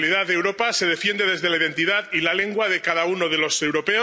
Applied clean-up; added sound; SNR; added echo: none; none; none; none.